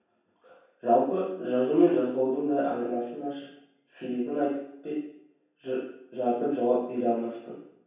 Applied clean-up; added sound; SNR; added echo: none; none; none; reverberation time 0.7 s.